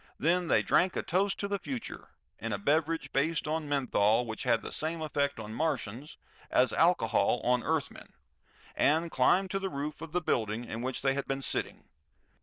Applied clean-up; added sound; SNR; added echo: neural diffusion model UNIVERSE++.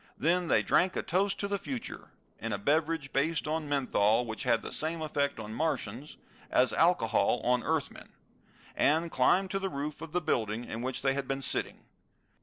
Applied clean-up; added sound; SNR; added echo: neural separator model SepFormer DNS4.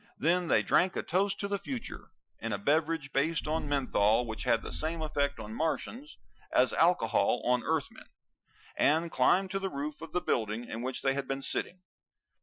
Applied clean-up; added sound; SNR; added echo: classical method Wiener filter.